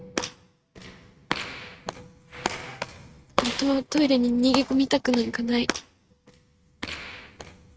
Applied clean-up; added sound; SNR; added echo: neural mask model RNNoise.